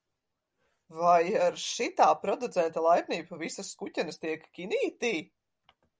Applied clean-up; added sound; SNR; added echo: none; none; none; none.